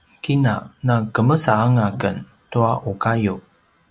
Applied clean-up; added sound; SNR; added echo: none; none; none; none.